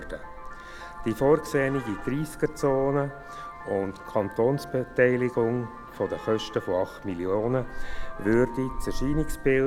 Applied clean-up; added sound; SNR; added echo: none; Vehicle horn, car horn, honking; 9 dB; none.